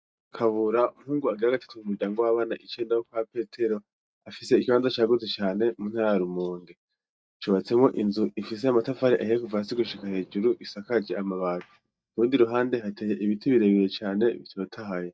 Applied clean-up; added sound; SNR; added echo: neural mask model DeepFilterNet 3.